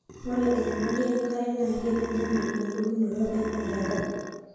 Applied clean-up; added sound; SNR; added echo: none; Burping, eructation; 9 dB; reverberation time 1.2 s.